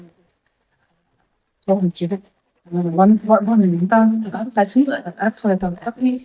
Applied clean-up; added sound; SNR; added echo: neural mask model DeepFilterNet 3.